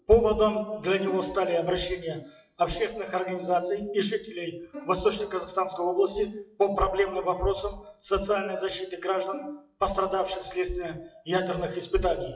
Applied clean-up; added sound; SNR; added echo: classical method WPE with log-MMSE.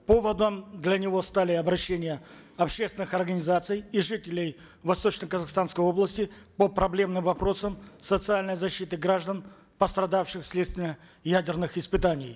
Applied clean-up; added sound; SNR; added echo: none; none; none; none.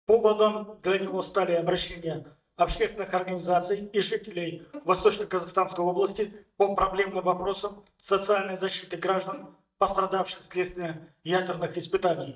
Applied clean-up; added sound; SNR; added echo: neural mask model DeepFilterNet 3.